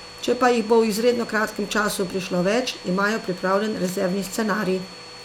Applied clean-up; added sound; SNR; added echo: none; Domestic sounds, home sounds; 18 dB; none.